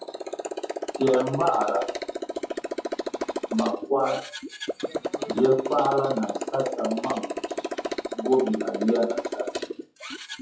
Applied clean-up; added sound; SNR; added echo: classical method WPE with log-MMSE.